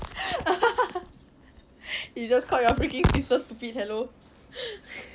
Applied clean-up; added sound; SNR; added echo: none; none; none; none.